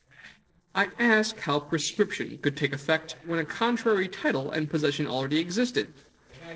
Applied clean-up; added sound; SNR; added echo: neural separator model SepFormer DNS4.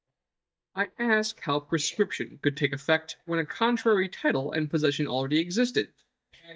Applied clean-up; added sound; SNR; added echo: neural mask model DeepFilterNet 3.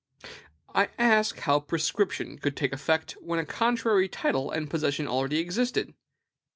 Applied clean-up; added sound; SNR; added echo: none; none; none; none.